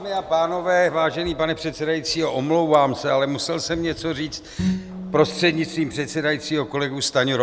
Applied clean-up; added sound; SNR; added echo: none; Bowed string instrument; 9 dB; none.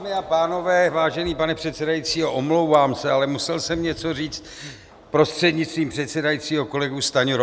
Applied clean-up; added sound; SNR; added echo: none; none; none; none.